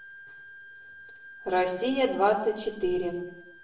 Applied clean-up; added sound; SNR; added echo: none; Wind instrument, woodwind instrument; 19 dB; reverberation time 0.7 s.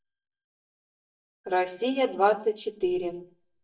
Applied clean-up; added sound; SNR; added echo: neural mask model DeepFilterNet 3.